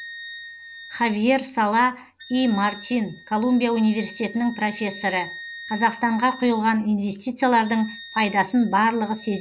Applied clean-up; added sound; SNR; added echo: none; Wind instrument, woodwind instrument; 18 dB; none.